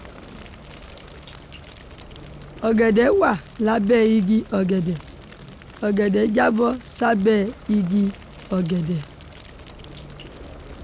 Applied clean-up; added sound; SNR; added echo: none; Fire; 18 dB; none.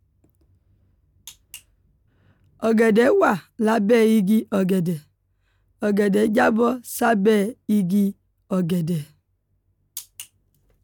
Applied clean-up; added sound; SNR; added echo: none; none; none; none.